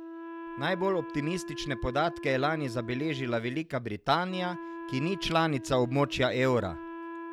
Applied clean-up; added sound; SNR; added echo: none; Wind instrument, woodwind instrument; 11 dB; none.